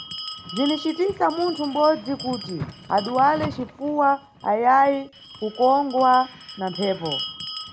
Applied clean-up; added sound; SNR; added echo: none; Bell; 13 dB; none.